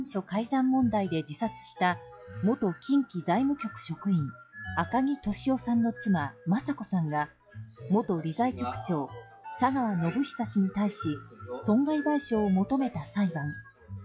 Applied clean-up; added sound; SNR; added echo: classical method log-MMSE.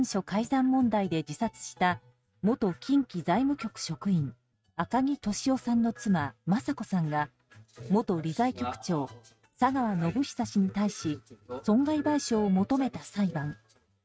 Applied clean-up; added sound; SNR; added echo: neural mask model RNNoise.